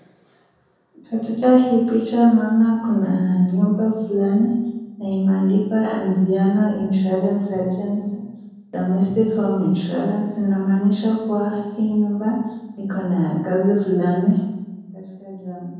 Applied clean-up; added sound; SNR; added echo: none; none; none; reverberation time 1.1 s.